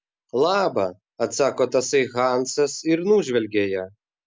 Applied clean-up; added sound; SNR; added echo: none; none; none; none.